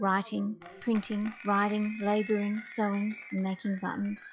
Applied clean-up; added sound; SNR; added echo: classical method log-MMSE.